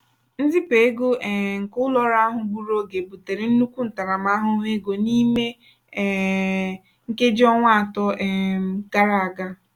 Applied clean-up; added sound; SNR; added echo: none; none; none; none.